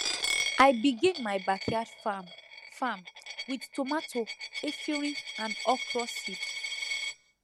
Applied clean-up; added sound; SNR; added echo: none; Coin (dropping); 6 dB; none.